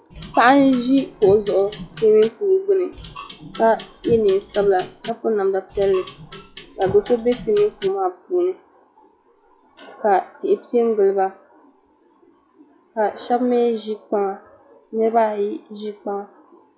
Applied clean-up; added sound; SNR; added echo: classical method log-MMSE.